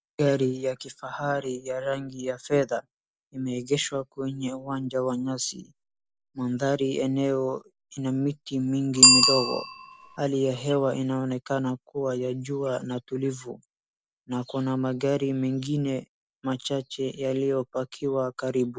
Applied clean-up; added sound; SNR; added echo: none; Bicycle bell; 3 dB; none.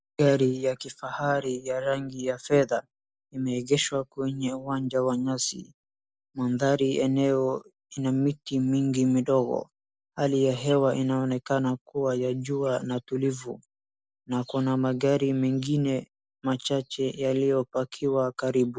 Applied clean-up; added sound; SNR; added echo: none; none; none; none.